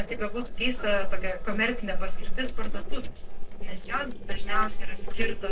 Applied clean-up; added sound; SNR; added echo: neural separator model SepFormer DNS4.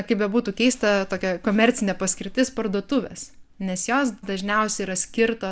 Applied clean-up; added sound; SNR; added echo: none; none; none; none.